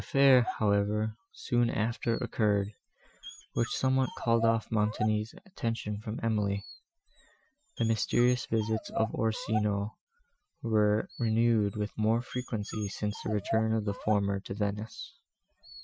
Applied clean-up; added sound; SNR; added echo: classical method Wiener filter.